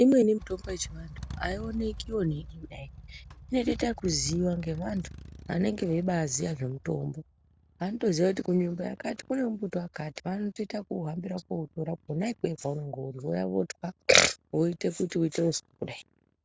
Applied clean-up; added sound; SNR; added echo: none; Motorcycle; 17 dB; none.